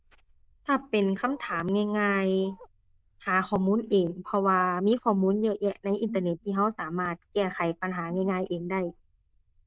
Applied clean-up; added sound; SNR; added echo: neural diffusion model UNIVERSE++.